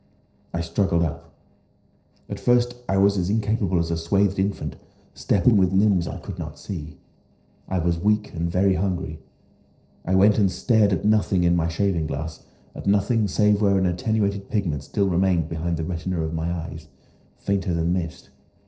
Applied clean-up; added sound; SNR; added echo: neural separator model SepFormer DNS4.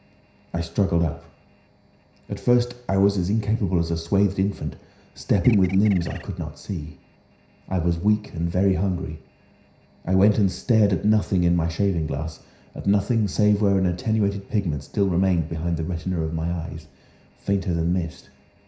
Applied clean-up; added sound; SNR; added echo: none; Bird; 17 dB; reverberation time 0.5 s.